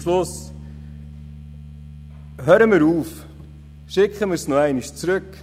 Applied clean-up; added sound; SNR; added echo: none; Bass guitar; 17 dB; none.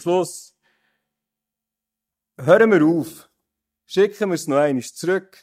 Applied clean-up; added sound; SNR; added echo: neural mask model DeepFilterNet 3.